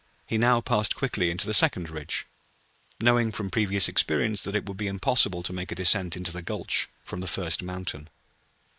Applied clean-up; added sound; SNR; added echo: neural mask model Resemble Enhance denoiser.